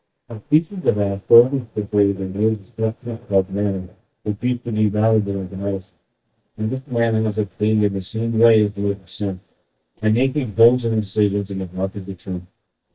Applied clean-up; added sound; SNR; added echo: neural mask model DeepFilterNet 3.